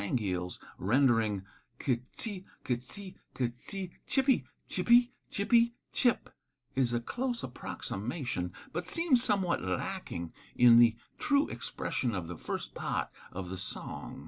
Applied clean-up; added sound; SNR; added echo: none; none; none; none.